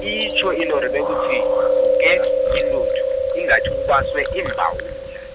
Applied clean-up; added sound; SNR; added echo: none; Chewing, mastication; -3 dB; none.